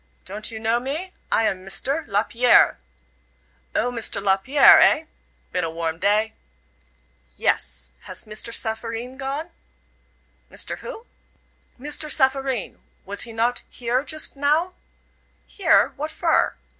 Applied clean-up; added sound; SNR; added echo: none; none; none; none.